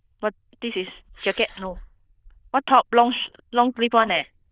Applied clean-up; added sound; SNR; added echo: neural diffusion model UNIVERSE++.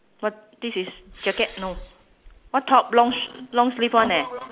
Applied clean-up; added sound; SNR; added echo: none; Respiratory sounds; 19 dB; none.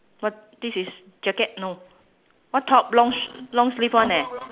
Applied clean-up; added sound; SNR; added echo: none; none; none; none.